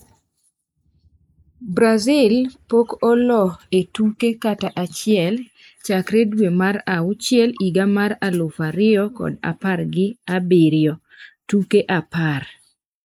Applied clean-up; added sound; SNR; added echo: neural mask model Resemble Enhance denoiser.